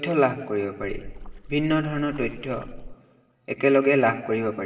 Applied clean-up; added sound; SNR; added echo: none; Splash, splatter; 13 dB; reverberation time 1.8 s.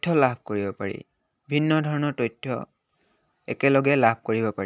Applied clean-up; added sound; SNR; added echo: none; none; none; none.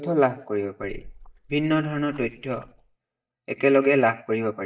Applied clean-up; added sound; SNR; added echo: neural mask model DeepFilterNet 3.